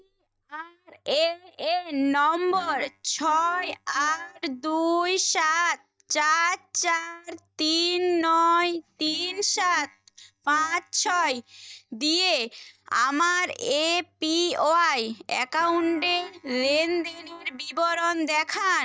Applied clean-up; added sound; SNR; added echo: neural mask model DeepFilterNet 3.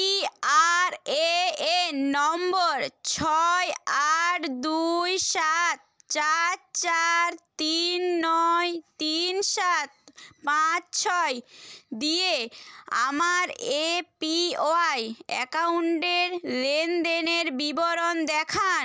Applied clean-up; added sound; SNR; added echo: none; none; none; none.